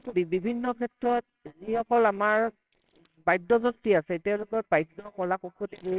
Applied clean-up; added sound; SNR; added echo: neural separator model SepFormer WHAMR!.